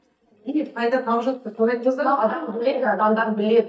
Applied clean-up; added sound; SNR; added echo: neural mask model DeepFilterNet 3.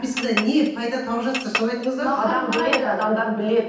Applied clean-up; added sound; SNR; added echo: none; Chink, clink; 9 dB; reverberation time 0.9 s.